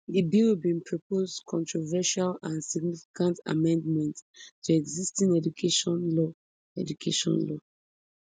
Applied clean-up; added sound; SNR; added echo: none; none; none; none.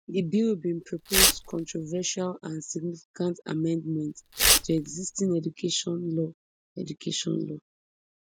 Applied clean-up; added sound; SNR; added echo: none; Tearing; -3 dB; none.